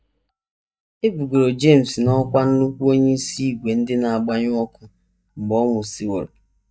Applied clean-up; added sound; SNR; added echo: neural mask model DeepFilterNet 3.